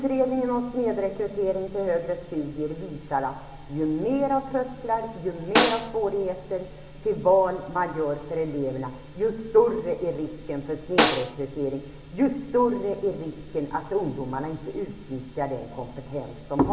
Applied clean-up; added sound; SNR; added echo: none; Snare drum; 0 dB; reverberation time 2.5 s.